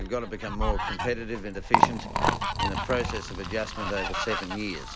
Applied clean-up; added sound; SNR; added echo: none; Liquid + Fowl; -4 dB; none.